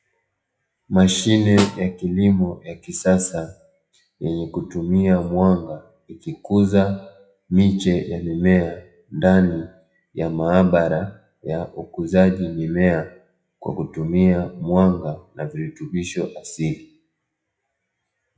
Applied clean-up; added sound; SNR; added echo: classical method WPE with log-MMSE.